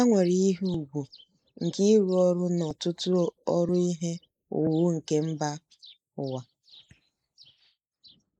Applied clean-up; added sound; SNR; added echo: neural mask model Resemble Enhance denoiser.